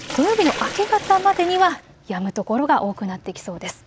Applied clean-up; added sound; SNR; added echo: none; Sink (filling or washing); 13 dB; none.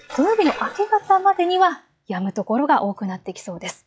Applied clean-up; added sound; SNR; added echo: classical method log-MMSE.